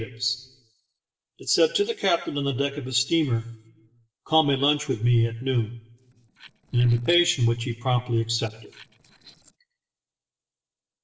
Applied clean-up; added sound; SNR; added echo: neural separator model SepFormer DNS4.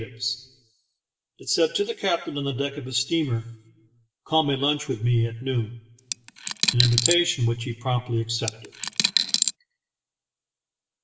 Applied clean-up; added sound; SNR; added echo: none; Coin (dropping); -1 dB; reverberation time 0.7 s.